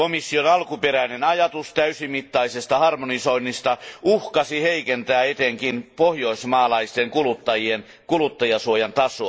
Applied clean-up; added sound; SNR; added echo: none; none; none; none.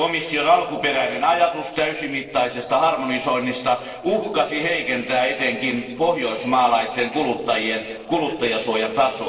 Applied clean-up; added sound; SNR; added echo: neural separator model SepFormer DNS4.